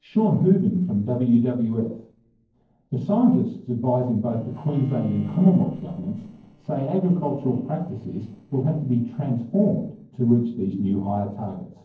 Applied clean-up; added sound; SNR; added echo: neural separator model SepFormer DNS4.